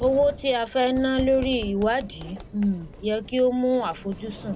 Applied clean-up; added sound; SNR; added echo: none; Sliding door; 15 dB; none.